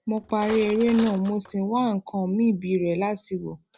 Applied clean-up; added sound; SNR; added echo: none; Cutlery, silverware; 13 dB; none.